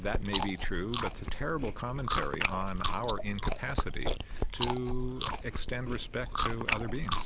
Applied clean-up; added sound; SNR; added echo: none; Chewing, mastication; -4 dB; none.